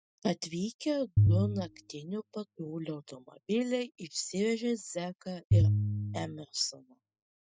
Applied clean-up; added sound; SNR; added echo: classical method spectral subtraction.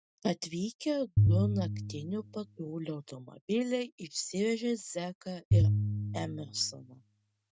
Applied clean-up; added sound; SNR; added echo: none; Piano; -5 dB; none.